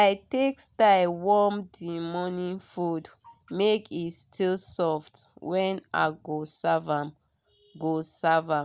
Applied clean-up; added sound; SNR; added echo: none; none; none; none.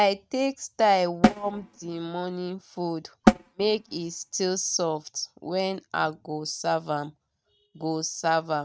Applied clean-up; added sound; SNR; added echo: neural mask model RNNoise.